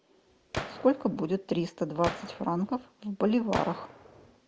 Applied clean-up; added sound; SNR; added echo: none; Gunshot, gunfire; 11 dB; none.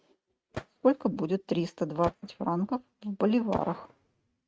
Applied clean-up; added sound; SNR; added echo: neural mask model RNNoise.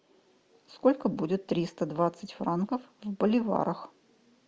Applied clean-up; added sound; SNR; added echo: none; none; none; none.